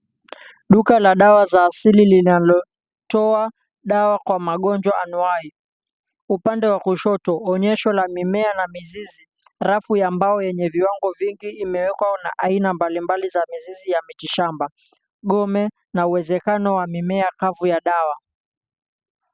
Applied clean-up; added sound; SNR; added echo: none; none; none; none.